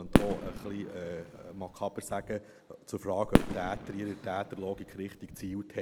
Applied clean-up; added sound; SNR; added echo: none; Fireworks; -4 dB; none.